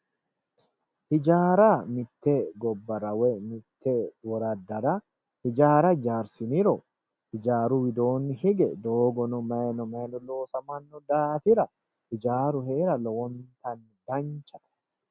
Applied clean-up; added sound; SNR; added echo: none; none; none; none.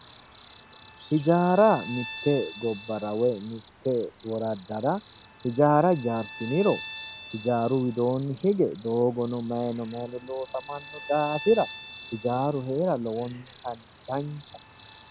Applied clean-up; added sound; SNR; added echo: none; Cricket + Bowed string instrument; 17 dB; none.